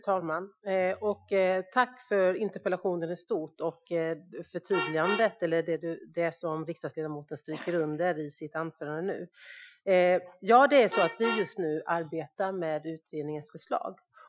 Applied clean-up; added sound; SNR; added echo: classical method Wiener filter.